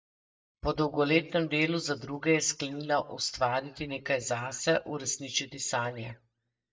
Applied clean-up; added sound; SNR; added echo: neural mask model DeepFilterNet 3.